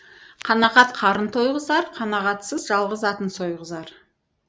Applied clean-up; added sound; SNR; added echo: none; none; none; none.